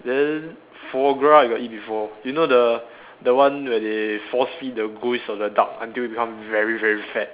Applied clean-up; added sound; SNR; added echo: none; none; none; none.